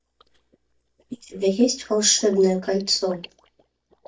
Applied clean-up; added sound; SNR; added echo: neural mask model DeepFilterNet 3.